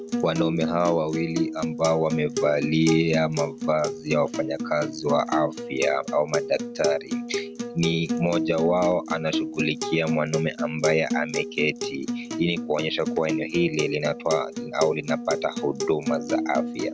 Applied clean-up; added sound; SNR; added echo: none; Acoustic guitar; 4 dB; none.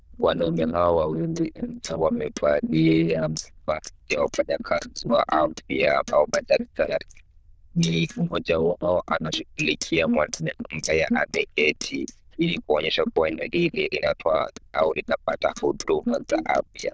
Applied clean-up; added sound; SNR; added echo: neural diffusion model UNIVERSE++.